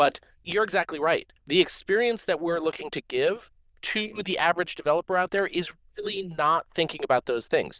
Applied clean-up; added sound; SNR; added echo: neural diffusion model UNIVERSE++.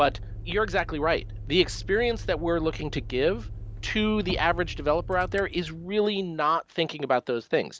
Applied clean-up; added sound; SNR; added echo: none; Motor vehicle (road); 11 dB; none.